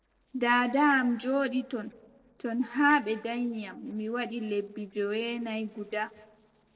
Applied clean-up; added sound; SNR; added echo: neural separator model SepFormer DNS4.